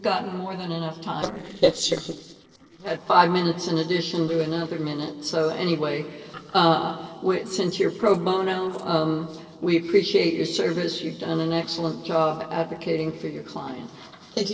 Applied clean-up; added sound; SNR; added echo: neural separator model SepFormer DNS4.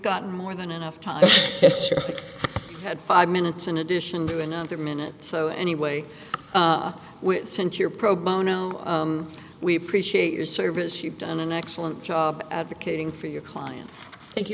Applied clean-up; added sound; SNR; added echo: none; none; none; none.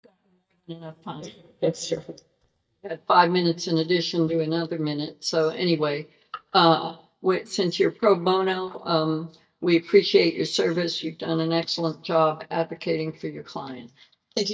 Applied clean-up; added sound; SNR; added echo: neural mask model DeepFilterNet 3.